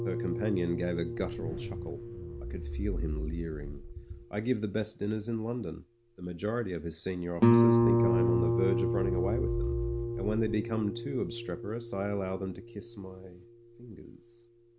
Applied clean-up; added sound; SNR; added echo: none; Zipper (clothing) + Guitar; -3 dB; none.